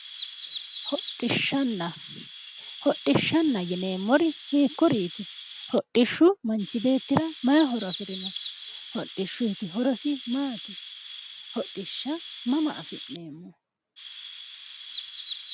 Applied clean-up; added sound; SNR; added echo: none; Chirp, tweet; 13 dB; none.